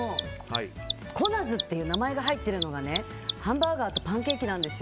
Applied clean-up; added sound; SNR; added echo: none; Mechanisms; 5 dB; none.